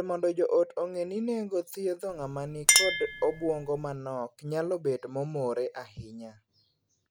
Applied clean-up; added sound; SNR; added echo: none; Chink, clink; 4 dB; none.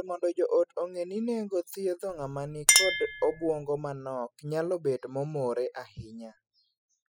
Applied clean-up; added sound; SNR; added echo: classical method spectral subtraction.